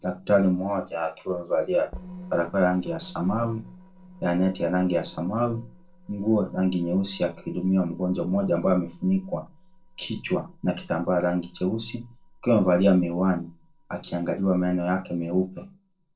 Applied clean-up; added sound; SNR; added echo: neural separator model SepFormer DNS4.